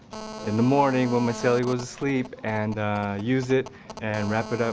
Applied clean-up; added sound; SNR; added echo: none; Telephone; 14 dB; none.